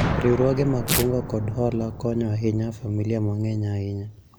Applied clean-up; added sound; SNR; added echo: none; Boom + Tearing; 6 dB; none.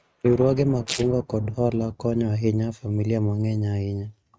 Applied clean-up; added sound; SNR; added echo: neural mask model RNNoise.